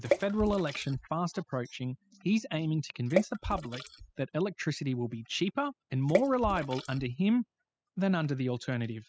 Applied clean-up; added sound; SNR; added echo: classical method spectral subtraction.